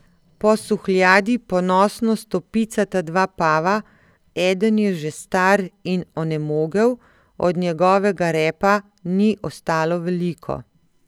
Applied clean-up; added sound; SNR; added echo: none; none; none; none.